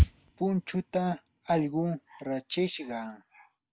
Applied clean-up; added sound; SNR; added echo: none; Thump, thud; 4 dB; none.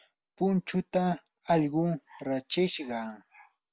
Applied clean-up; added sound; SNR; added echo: none; none; none; none.